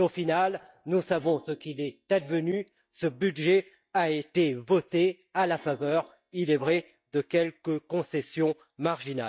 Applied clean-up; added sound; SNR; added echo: neural mask model DeepFilterNet 3.